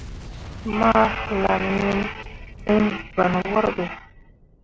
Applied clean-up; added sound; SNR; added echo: none; Boom; 15 dB; none.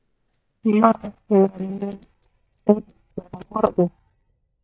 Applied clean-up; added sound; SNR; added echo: neural mask model DeepFilterNet 3.